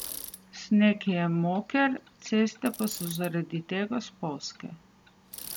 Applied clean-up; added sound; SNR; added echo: none; Bicycle; 17 dB; none.